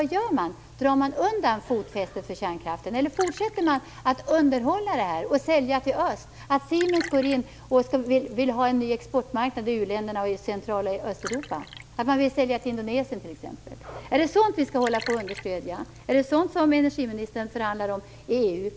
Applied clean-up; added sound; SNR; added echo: none; Liquid; 19 dB; none.